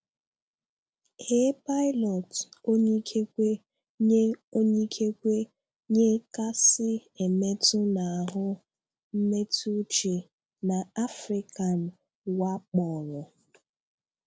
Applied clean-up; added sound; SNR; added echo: none; none; none; none.